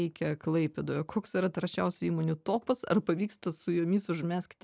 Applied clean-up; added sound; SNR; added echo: none; none; none; none.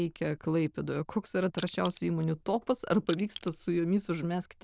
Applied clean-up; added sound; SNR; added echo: neural diffusion model UNIVERSE++.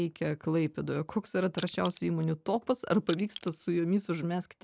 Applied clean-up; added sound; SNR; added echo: none; Crushing; 12 dB; none.